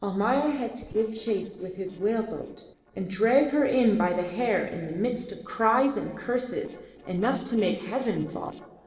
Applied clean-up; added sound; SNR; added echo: neural separator model SepFormer DNS4.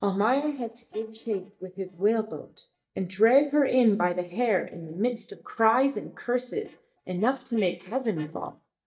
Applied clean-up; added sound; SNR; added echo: neural mask model DeepFilterNet 3.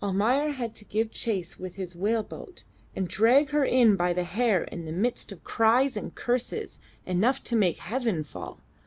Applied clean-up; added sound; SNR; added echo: none; none; none; none.